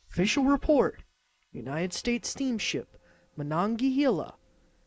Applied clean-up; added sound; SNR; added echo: neural mask model Resemble Enhance denoiser.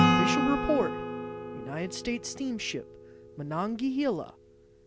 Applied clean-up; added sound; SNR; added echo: none; Acoustic guitar / Strum; -1 dB; none.